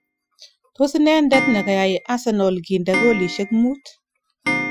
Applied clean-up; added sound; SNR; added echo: classical method Wiener filter.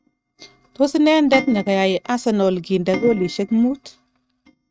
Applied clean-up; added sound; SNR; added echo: neural mask model RNNoise.